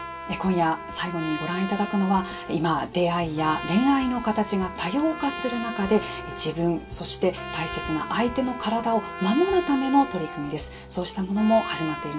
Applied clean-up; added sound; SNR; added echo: none; Trumpet; 11 dB; reverberation time 0.2 s.